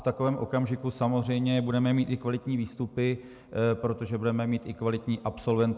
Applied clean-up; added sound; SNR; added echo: none; none; none; none.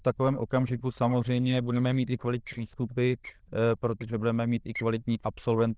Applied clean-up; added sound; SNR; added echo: neural diffusion model UNIVERSE++.